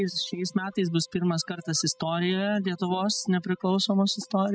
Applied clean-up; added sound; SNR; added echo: classical method spectral subtraction.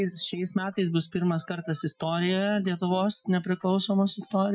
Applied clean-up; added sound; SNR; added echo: classical method Wiener filter.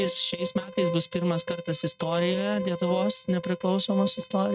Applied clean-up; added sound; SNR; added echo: neural mask model RNNoise.